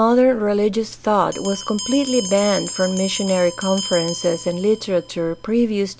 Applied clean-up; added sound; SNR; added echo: none; Bell; 12 dB; none.